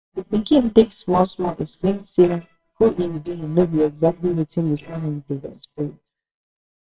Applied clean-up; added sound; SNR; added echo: neural separator model SepFormer WHAMR!.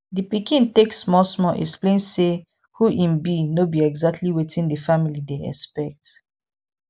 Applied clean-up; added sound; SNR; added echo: none; none; none; none.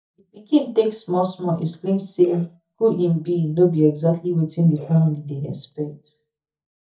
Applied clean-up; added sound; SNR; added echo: neural mask model DeepFilterNet 3.